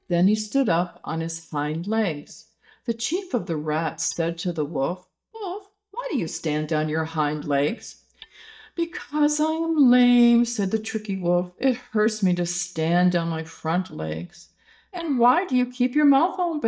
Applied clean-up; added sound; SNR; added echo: neural mask model DeepFilterNet 3.